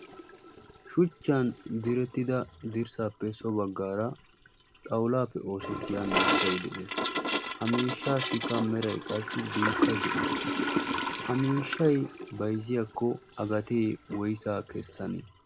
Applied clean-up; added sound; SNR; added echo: none; Toilet flush / Gurgling; 4 dB; none.